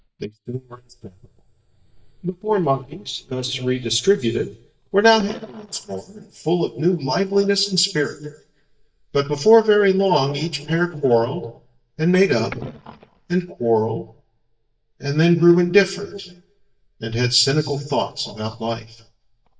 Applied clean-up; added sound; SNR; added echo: neural mask model DeepFilterNet 3.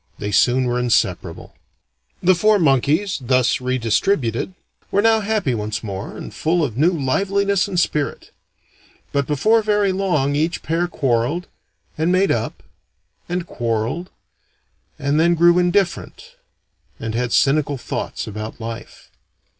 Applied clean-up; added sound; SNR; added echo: none; none; none; none.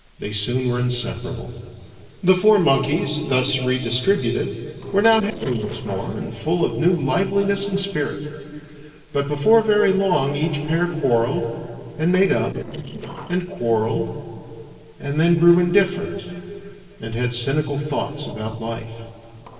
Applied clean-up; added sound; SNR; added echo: neural separator model SepFormer DNS4.